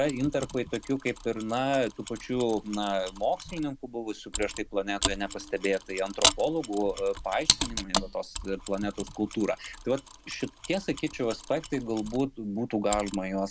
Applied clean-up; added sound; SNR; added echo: none; Mechanisms; 5 dB; none.